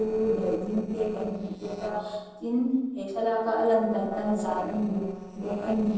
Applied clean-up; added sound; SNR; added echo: neural separator model SepFormer DNS4.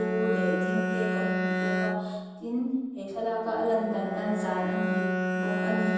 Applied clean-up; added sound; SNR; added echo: none; Bowed string instrument; -1 dB; reverberation time 1.1 s.